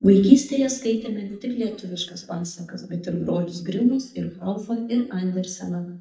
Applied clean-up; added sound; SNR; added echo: neural mask model DeepFilterNet 3.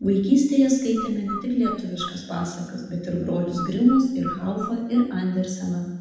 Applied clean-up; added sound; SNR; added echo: none; Bird; 13 dB; reverberation time 1.0 s.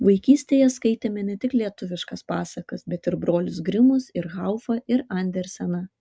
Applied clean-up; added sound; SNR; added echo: none; none; none; none.